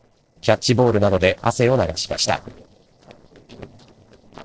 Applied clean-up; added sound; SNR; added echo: neural separator model SepFormer DNS4.